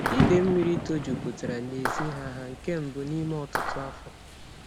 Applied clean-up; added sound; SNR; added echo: none; Thunder / Rain + Clapping; 2 dB; none.